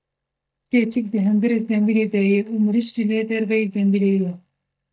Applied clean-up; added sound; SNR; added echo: neural mask model DeepFilterNet 3.